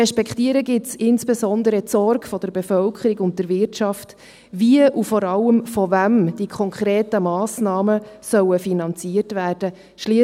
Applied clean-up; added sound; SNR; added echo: none; none; none; none.